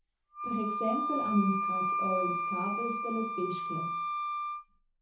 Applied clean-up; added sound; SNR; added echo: none; Wind instrument, woodwind instrument; -2 dB; reverberation time 0.5 s.